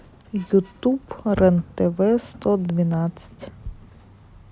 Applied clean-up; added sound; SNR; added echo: none; Sliding door; 18 dB; none.